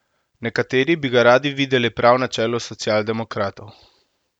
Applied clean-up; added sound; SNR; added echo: none; none; none; none.